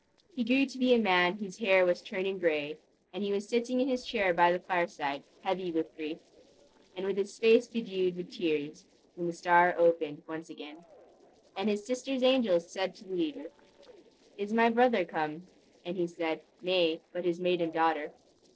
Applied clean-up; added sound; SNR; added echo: neural separator model SepFormer DNS4.